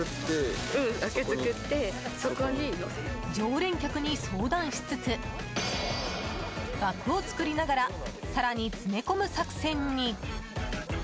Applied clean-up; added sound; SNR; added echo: none; none; none; none.